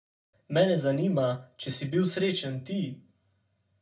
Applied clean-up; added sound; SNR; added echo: none; none; none; reverberation time 0.2 s.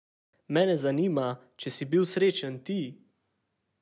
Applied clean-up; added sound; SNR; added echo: none; none; none; none.